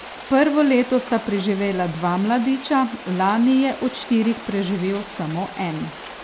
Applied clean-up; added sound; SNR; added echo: none; Rain; 15 dB; none.